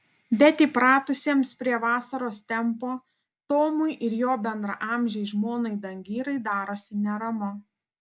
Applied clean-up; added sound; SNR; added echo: none; none; none; none.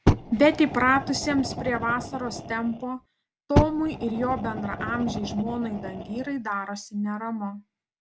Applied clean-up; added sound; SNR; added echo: none; Fire; 3 dB; none.